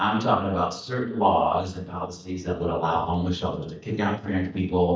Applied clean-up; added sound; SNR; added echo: neural mask model DeepFilterNet 3.